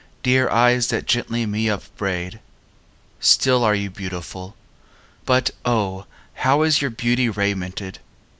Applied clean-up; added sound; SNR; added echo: none; none; none; none.